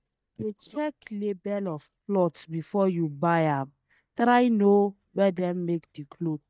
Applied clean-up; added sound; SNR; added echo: neural mask model DeepFilterNet 3.